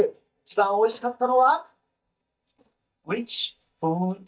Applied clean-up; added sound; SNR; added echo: neural mask model DeepFilterNet 3.